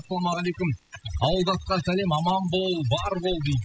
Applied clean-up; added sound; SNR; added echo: classical method spectral subtraction.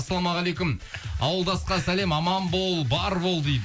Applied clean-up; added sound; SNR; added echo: none; none; none; none.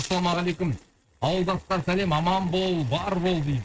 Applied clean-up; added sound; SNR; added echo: neural mask model RNNoise.